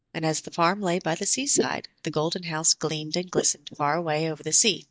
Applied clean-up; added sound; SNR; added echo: neural mask model DeepFilterNet 3.